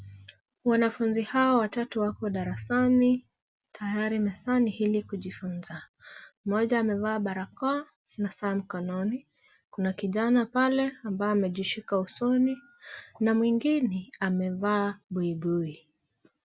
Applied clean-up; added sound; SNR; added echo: none; none; none; none.